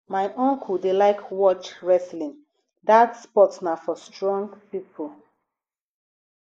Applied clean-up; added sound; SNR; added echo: neural mask model Resemble Enhance denoiser.